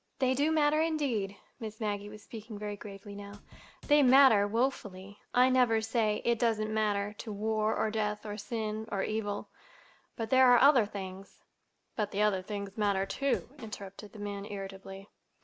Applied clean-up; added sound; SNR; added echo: none; Drum / Drum kit; 20 dB; none.